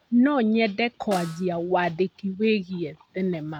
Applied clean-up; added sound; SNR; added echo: none; Snare drum; 19 dB; none.